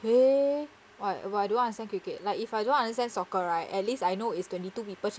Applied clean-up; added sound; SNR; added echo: none; none; none; none.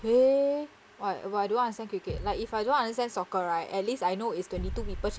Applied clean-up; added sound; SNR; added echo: none; Thump, thud; 13 dB; none.